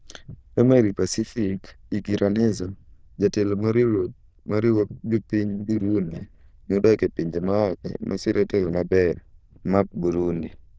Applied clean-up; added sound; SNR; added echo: neural diffusion model UNIVERSE++.